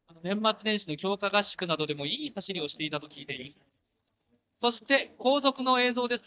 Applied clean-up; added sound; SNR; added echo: neural mask model DeepFilterNet 3.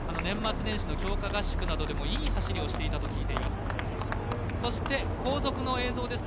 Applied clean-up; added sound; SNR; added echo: none; Engine starting / Motor vehicle (road); -1 dB; none.